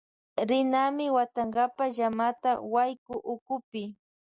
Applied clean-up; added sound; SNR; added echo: none; none; none; none.